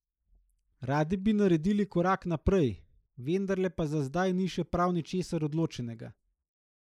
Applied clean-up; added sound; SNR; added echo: neural mask model Resemble Enhance denoiser.